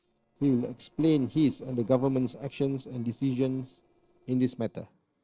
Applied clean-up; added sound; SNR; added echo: neural separator model SepFormer DNS4.